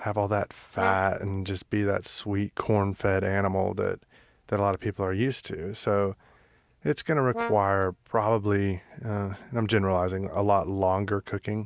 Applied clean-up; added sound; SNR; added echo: none; Brass instrument; 12 dB; none.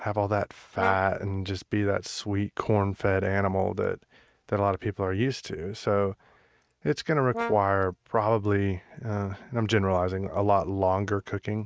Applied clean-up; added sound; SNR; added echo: neural mask model RNNoise.